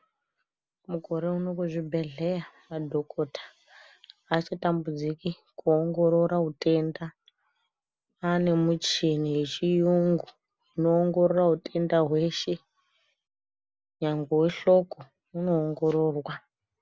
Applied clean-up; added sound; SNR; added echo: none; none; none; none.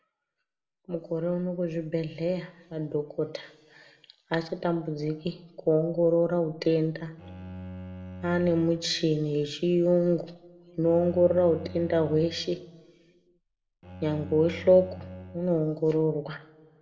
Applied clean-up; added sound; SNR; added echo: none; Bowed string instrument; 15 dB; reverberation time 1.2 s.